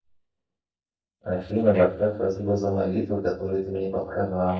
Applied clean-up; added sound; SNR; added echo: neural mask model DeepFilterNet 3.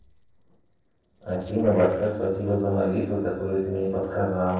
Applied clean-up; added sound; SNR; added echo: neural separator model SepFormer DNS4.